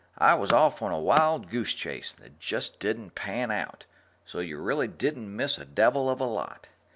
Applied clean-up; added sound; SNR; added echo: none; Tools; 11 dB; none.